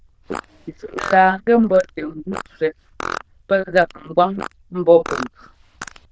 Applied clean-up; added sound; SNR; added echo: neural diffusion model UNIVERSE++.